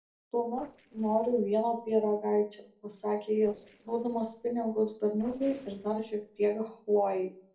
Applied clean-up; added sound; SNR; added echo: neural separator model SepFormer DNS4.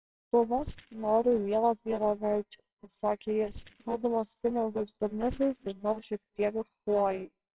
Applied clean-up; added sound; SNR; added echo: neural separator model SepFormer WHAMR!.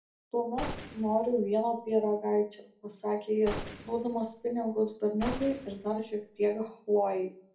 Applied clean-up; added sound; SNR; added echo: none; Gunshot, gunfire; 12 dB; reverberation time 0.4 s.